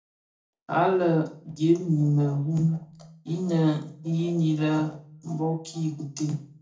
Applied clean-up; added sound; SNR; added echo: none; none; none; reverberation time 0.4 s.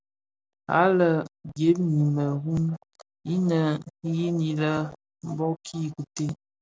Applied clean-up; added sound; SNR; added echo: none; none; none; none.